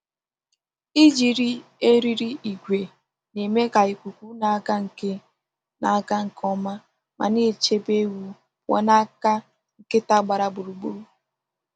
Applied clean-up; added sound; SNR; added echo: none; none; none; none.